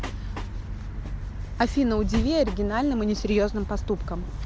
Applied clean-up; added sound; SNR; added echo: none; Train; 19 dB; none.